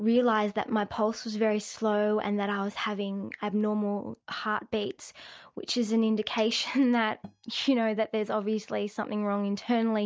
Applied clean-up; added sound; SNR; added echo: neural mask model DeepFilterNet 3.